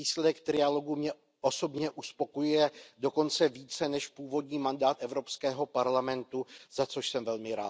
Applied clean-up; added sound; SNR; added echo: none; none; none; none.